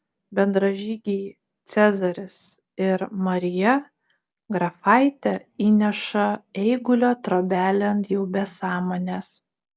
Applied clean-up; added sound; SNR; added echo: none; none; none; none.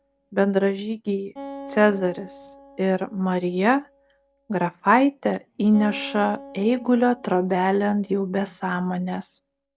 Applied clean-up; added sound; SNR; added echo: none; Acoustic guitar; 20 dB; none.